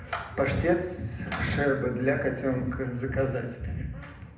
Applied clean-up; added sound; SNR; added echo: none; none; none; reverberation time 0.7 s.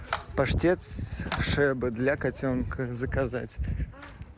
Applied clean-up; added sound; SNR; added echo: none; none; none; none.